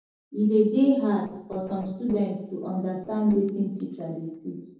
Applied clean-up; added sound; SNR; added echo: neural separator model SepFormer DNS4.